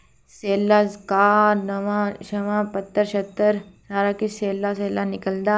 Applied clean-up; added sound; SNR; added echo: none; none; none; none.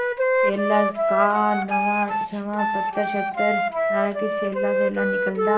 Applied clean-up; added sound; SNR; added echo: none; Wind instrument, woodwind instrument; -3 dB; reverberation time 2.0 s.